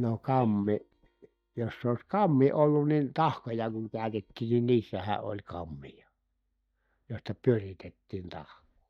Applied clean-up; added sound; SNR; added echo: neural mask model DeepFilterNet 3.